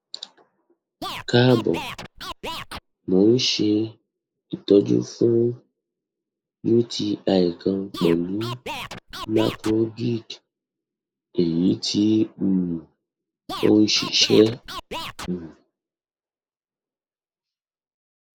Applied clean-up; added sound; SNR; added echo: neural mask model Resemble Enhance denoiser.